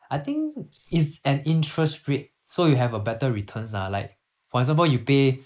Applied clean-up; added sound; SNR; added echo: neural mask model Resemble Enhance denoiser.